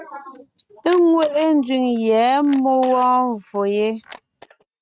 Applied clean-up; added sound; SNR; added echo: neural mask model RNNoise.